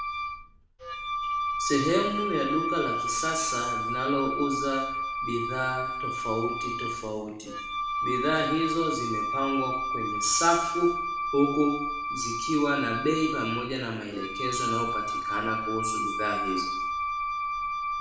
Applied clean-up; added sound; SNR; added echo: none; Wind instrument, woodwind instrument; 1 dB; reverberation time 0.8 s.